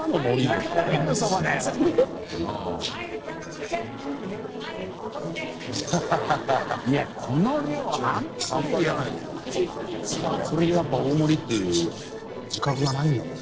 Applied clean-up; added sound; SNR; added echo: neural separator model SepFormer DNS4.